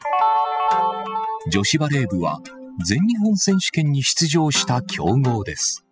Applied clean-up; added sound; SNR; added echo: classical method spectral subtraction.